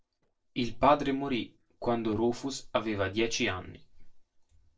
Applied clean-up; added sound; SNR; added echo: neural separator model SepFormer DNS4.